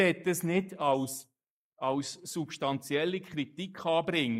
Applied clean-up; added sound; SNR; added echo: neural mask model Resemble Enhance denoiser.